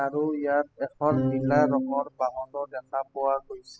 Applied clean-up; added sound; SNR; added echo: classical method spectral subtraction.